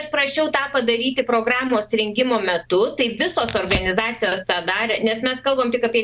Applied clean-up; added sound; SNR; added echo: none; Tearing; 15 dB; none.